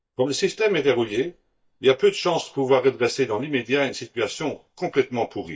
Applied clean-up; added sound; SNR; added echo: neural mask model DeepFilterNet 3.